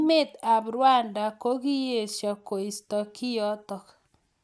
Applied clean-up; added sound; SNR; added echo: none; none; none; none.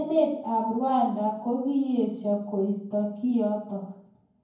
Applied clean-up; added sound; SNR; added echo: none; none; none; reverberation time 0.9 s.